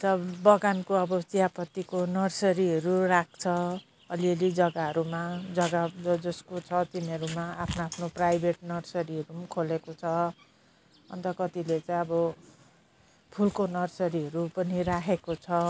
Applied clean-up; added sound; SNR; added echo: none; none; none; none.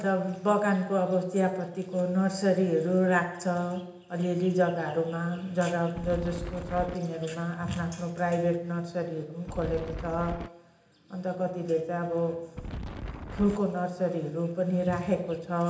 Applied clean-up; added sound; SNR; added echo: none; Wind; 8 dB; reverberation time 0.8 s.